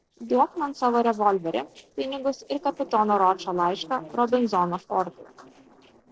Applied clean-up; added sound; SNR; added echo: neural separator model SepFormer DNS4.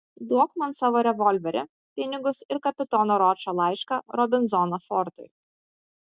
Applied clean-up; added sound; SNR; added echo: none; none; none; none.